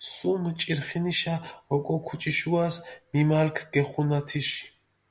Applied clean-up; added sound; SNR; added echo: none; none; none; none.